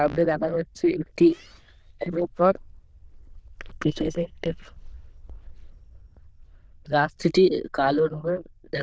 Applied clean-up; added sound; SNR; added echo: neural diffusion model UNIVERSE++.